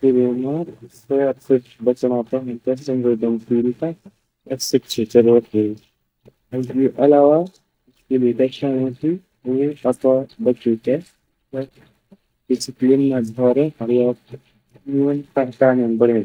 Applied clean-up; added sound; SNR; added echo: neural mask model DeepFilterNet 3.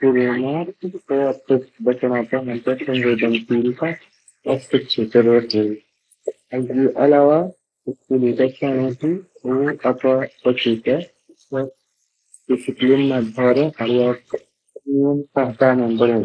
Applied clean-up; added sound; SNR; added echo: neural mask model Resemble Enhance denoiser.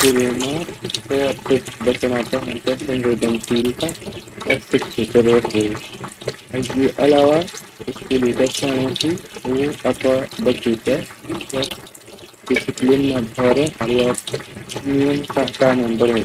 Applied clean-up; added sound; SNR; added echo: neural mask model RNNoise.